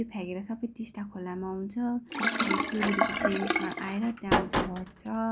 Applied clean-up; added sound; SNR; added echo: none; Slam + Sink (filling or washing); -4 dB; none.